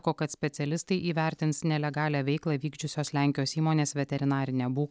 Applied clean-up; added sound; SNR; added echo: none; none; none; none.